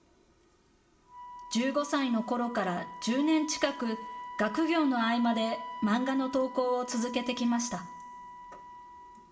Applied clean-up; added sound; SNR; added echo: none; Wind instrument, woodwind instrument; 13 dB; reverberation time 0.8 s.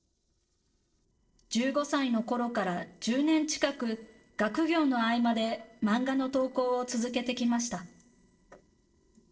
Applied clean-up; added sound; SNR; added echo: neural separator model SepFormer DNS4.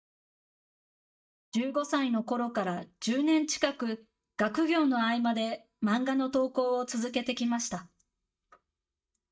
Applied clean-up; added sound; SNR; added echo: neural mask model DeepFilterNet 3.